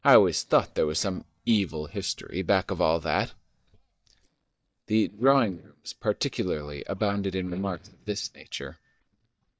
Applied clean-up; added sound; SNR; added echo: neural mask model DeepFilterNet 3.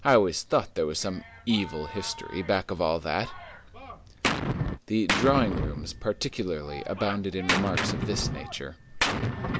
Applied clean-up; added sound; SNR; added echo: none; Gunshot, gunfire; 4 dB; none.